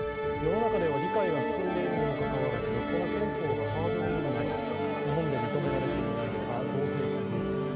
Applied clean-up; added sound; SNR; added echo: none; Musical instrument; -3 dB; none.